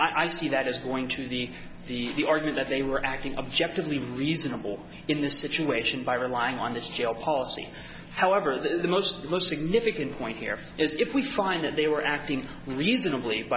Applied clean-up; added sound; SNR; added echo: none; none; none; none.